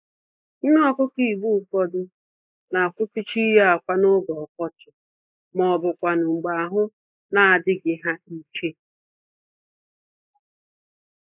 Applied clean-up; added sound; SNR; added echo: neural mask model Resemble Enhance denoiser.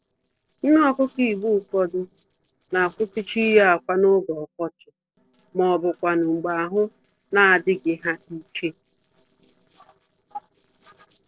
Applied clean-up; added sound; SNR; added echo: neural separator model SepFormer DNS4.